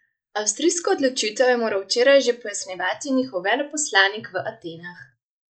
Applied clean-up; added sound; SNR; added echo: neural mask model Resemble Enhance denoiser.